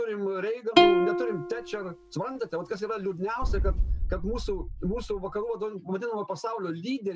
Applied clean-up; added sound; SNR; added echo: none; Plucked string instrument + Boom; -4 dB; none.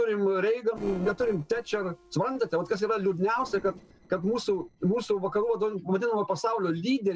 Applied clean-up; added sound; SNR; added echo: neural separator model SepFormer DNS4.